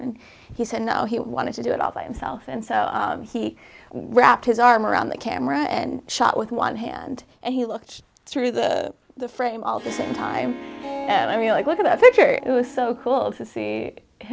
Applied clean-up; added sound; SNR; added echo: none; Harp; 13 dB; none.